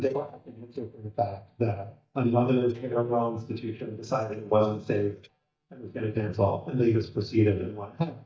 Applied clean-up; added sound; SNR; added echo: neural mask model DeepFilterNet 3.